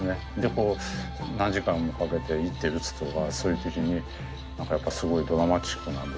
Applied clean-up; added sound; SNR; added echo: none; none; none; none.